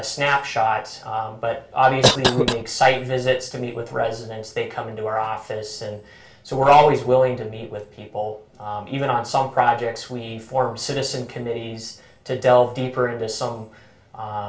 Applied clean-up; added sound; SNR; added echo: none; Cough; 1 dB; reverberation time 0.3 s.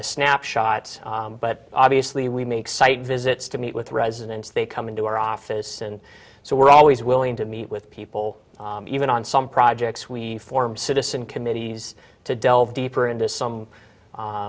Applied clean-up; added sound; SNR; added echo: none; none; none; none.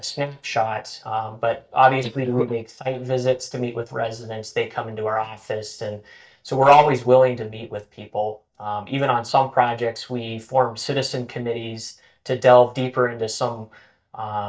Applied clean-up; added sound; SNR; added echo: neural mask model DeepFilterNet 3.